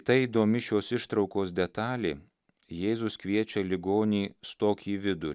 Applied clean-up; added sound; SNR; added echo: none; none; none; none.